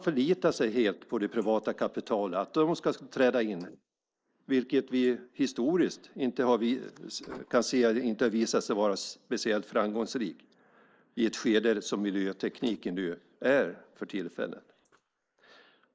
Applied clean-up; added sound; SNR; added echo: neural mask model Resemble Enhance denoiser.